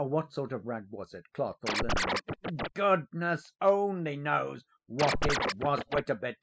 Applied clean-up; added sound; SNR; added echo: classical method spectral subtraction.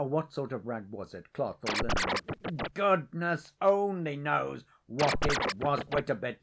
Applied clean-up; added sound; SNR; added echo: none; Scratching (performance technique); 0 dB; none.